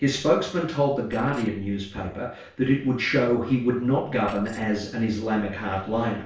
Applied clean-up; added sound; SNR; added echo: neural separator model SepFormer DNS4.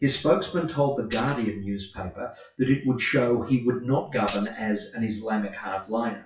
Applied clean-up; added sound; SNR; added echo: classical method WPE with log-MMSE.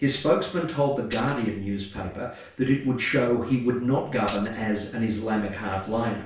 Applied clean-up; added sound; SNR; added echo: none; Tambourine; -2 dB; reverberation time 0.5 s.